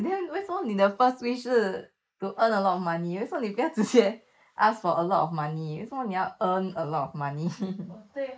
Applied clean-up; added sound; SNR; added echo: neural mask model Resemble Enhance denoiser.